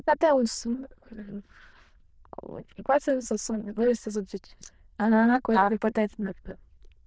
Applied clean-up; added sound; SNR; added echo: neural diffusion model UNIVERSE++.